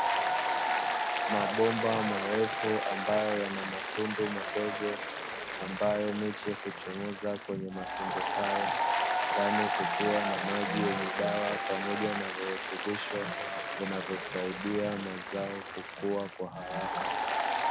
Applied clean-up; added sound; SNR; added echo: none; Applause; -1 dB; none.